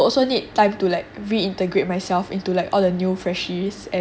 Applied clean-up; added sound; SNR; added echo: none; none; none; none.